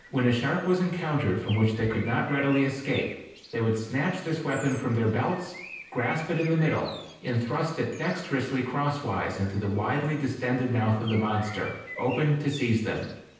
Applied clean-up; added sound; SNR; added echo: none; Bird; 18 dB; reverberation time 0.9 s.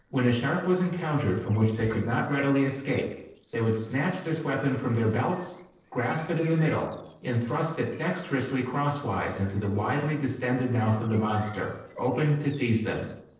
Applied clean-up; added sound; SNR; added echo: neural separator model SepFormer DNS4.